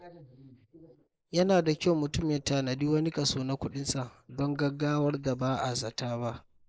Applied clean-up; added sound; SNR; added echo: neural mask model Resemble Enhance denoiser.